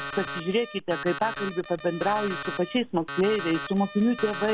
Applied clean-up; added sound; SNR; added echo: none; Alarm; 10 dB; none.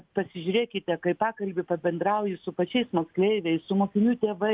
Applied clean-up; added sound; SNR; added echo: none; none; none; none.